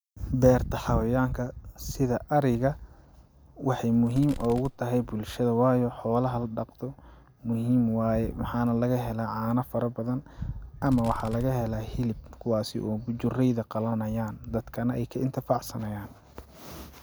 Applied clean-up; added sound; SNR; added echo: none; Fireworks; 13 dB; none.